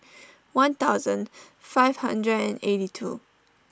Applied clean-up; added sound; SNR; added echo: none; none; none; none.